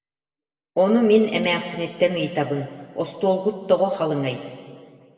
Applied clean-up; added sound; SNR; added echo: none; none; none; reverberation time 2.0 s.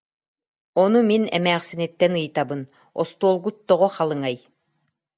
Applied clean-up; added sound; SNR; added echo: none; none; none; none.